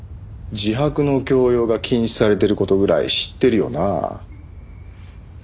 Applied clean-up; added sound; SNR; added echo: none; none; none; none.